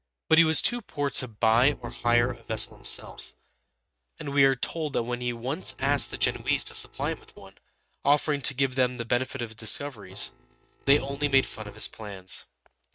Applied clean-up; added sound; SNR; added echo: neural mask model RNNoise.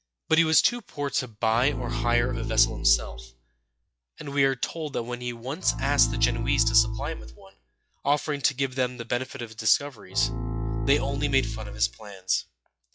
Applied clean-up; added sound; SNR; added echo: classical method log-MMSE.